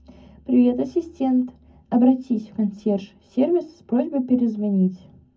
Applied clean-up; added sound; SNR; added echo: none; none; none; reverberation time 0.3 s.